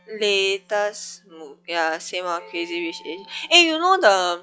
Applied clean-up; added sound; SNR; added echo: classical method log-MMSE.